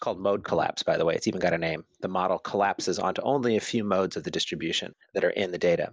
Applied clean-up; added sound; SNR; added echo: none; none; none; none.